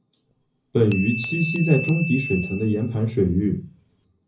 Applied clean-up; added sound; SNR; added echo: none; Glass / Bell; 11 dB; reverberation time 0.4 s.